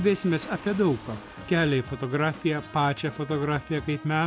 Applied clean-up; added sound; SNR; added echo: none; Trumpet + Waves, surf; 20 dB; none.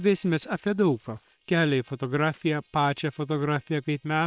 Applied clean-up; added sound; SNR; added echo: neural separator model SepFormer WHAM!.